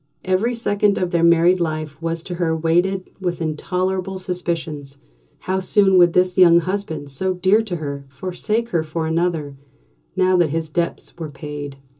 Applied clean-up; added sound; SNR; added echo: none; none; none; reverberation time 0.2 s.